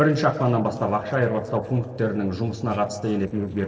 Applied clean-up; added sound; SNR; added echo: neural separator model SepFormer DNS4.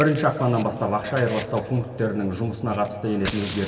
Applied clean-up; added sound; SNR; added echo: none; Fire; 11 dB; reverberation time 2.6 s.